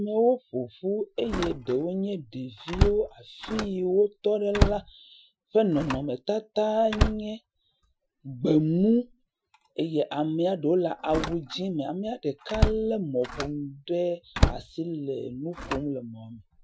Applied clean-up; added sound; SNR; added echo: classical method Wiener filter.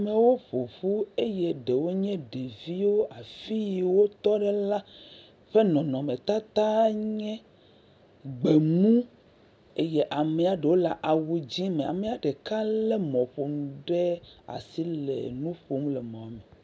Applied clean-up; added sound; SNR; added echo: none; none; none; none.